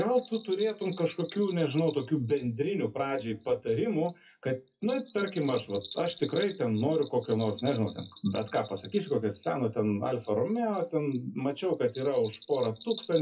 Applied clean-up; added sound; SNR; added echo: classical method WPE with log-MMSE.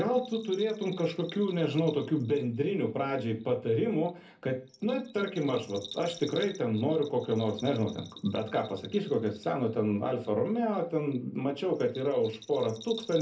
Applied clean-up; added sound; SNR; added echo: none; Bell; 20 dB; reverberation time 0.3 s.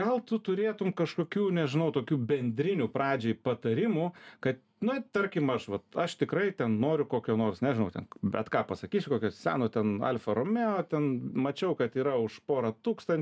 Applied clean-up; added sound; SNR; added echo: none; none; none; none.